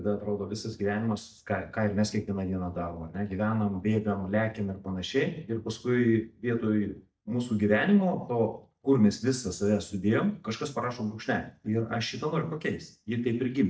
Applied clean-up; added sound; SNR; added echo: neural mask model DeepFilterNet 3.